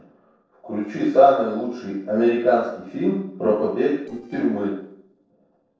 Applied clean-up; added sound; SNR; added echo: neural separator model SepFormer DNS4.